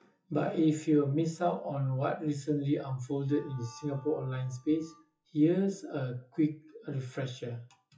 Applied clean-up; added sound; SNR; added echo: classical method WPE with log-MMSE.